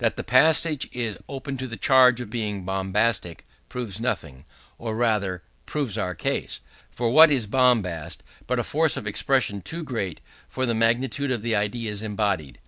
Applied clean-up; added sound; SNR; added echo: none; none; none; none.